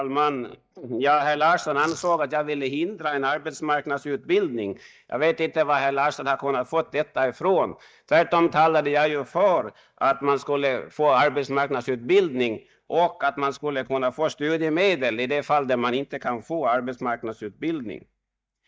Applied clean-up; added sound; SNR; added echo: neural mask model DeepFilterNet 3.